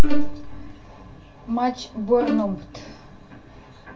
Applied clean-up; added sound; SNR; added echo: none; Bowed string instrument; 12 dB; reverberation time 0.2 s.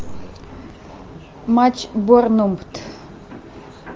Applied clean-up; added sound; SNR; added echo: none; none; none; none.